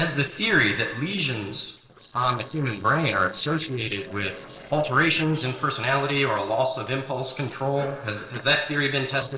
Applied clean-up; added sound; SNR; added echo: neural separator model SepFormer DNS4.